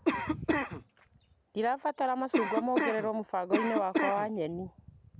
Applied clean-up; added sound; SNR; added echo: none; Cough; -1 dB; none.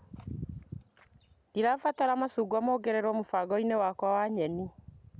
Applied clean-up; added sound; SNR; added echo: none; none; none; none.